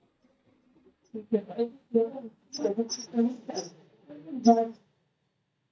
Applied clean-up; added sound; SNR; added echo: neural mask model DeepFilterNet 3.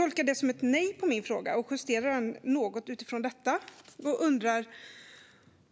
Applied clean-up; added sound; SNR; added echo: none; none; none; none.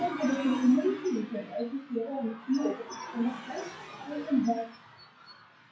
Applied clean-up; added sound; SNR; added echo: classical method WPE with log-MMSE.